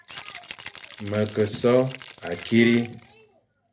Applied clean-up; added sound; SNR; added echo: none; Rattle (instrument); 16 dB; reverberation time 0.3 s.